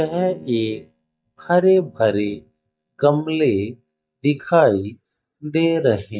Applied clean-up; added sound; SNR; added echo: neural mask model DeepFilterNet 3.